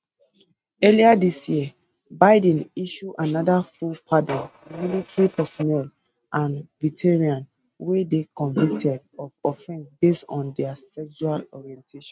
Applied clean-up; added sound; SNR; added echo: neural mask model RNNoise.